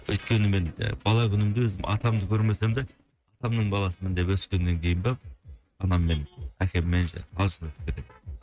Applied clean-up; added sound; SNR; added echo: neural mask model RNNoise.